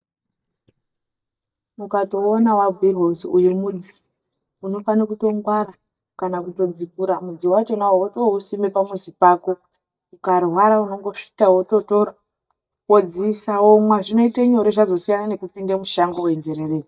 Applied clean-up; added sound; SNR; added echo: neural mask model DeepFilterNet 3.